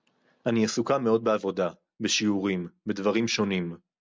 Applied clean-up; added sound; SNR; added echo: none; none; none; none.